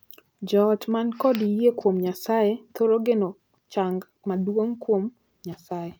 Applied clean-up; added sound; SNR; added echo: none; none; none; none.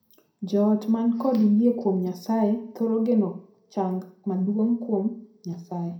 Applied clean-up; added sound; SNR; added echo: none; none; none; reverberation time 0.4 s.